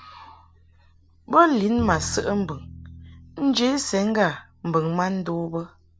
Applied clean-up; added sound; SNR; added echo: none; Bowed string instrument; 17 dB; none.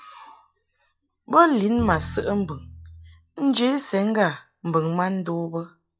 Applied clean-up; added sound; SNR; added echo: classical method log-MMSE.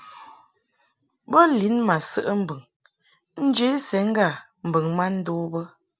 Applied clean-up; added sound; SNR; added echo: none; none; none; none.